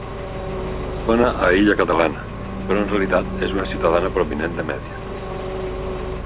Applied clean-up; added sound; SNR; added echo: none; Engine; 5 dB; none.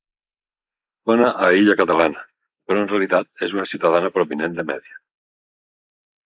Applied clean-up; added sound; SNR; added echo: neural mask model Resemble Enhance denoiser.